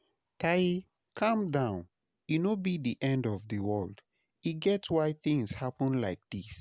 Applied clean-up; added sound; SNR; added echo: none; none; none; none.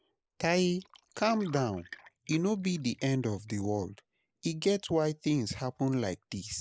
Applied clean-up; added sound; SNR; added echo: neural mask model Resemble Enhance denoiser.